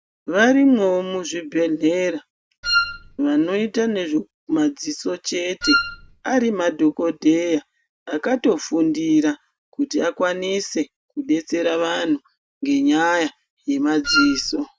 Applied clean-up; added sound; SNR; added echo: none; Wind instrument, woodwind instrument; 2 dB; none.